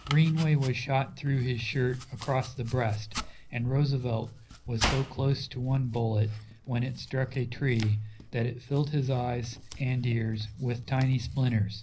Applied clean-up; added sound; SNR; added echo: none; Domestic sounds, home sounds; 14 dB; reverberation time 0.5 s.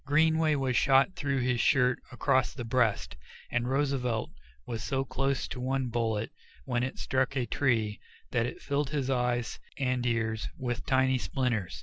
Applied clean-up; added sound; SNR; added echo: none; none; none; none.